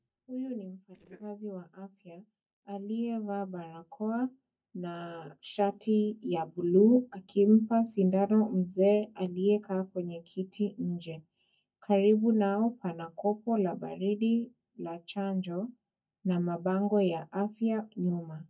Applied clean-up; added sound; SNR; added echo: neural mask model DeepFilterNet 3.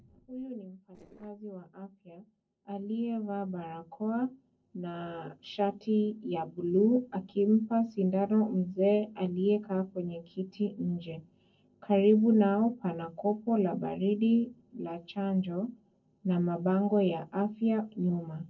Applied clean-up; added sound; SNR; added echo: neural separator model SepFormer DNS4.